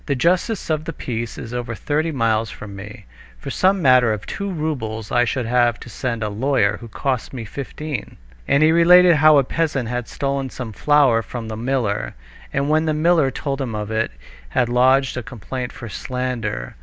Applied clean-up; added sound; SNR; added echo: none; none; none; none.